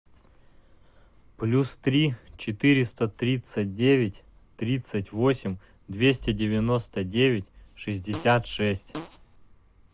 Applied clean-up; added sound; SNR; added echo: none; Fart; 14 dB; none.